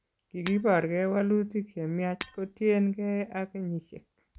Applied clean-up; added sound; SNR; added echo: none; Shatter; 19 dB; none.